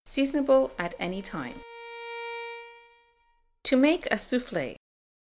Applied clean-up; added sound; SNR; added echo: none; Bowed string instrument; 15 dB; none.